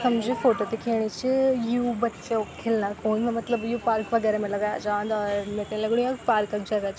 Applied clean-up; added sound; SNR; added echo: none; none; none; none.